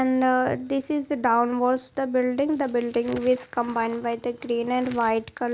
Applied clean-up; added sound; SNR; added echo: none; none; none; none.